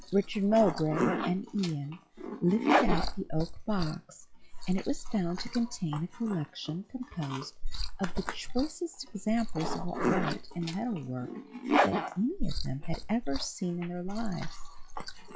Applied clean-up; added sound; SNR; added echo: classical method log-MMSE.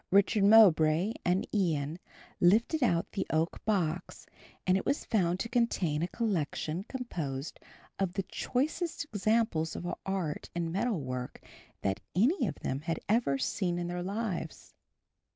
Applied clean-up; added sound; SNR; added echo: none; none; none; none.